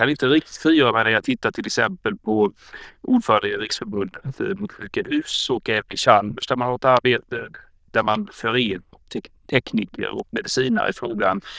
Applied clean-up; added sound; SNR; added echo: neural diffusion model UNIVERSE++.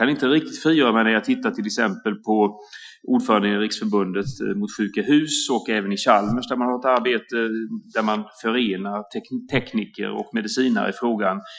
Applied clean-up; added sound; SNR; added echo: classical method Wiener filter.